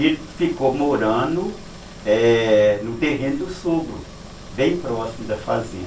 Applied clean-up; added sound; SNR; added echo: none; Engine; 17 dB; reverberation time 0.2 s.